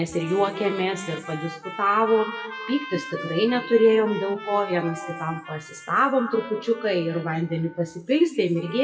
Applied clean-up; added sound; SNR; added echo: classical method WPE with log-MMSE.